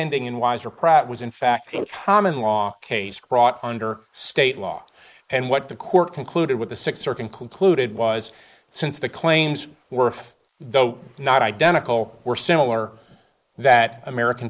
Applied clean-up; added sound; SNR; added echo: neural mask model Resemble Enhance denoiser.